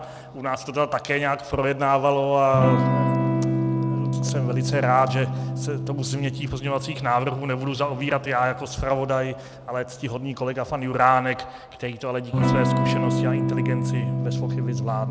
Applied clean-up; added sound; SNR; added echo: none; Electric guitar / Strum; 1 dB; none.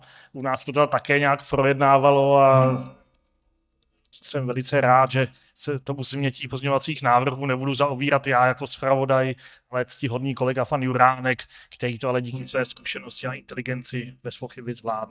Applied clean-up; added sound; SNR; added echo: neural mask model DeepFilterNet 3.